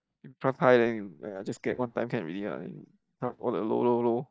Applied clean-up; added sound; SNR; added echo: neural mask model DeepFilterNet 3.